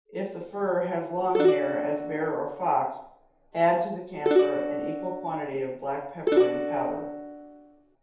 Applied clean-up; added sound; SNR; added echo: none; Plucked string instrument; -3 dB; reverberation time 0.8 s.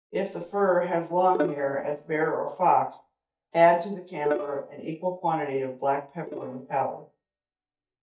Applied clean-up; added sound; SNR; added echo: neural mask model DeepFilterNet 3.